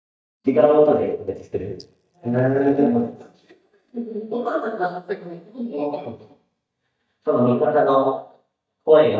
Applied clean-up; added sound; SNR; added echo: neural mask model DeepFilterNet 3.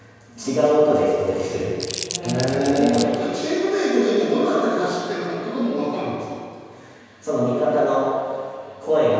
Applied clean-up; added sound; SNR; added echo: none; Crumpling, crinkling; 11 dB; reverberation time 1.9 s.